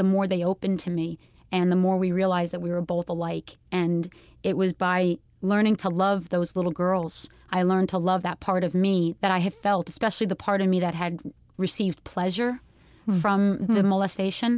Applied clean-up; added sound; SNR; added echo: none; none; none; none.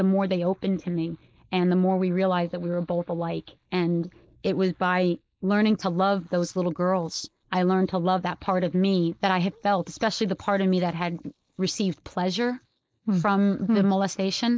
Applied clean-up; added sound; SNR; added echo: neural mask model Resemble Enhance denoiser.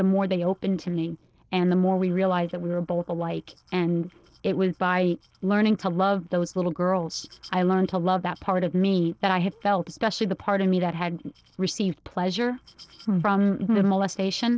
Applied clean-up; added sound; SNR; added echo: neural separator model SepFormer DNS4.